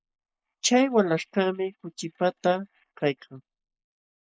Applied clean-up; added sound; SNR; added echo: neural mask model Resemble Enhance denoiser.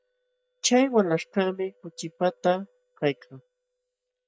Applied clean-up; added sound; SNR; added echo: neural mask model DeepFilterNet 3.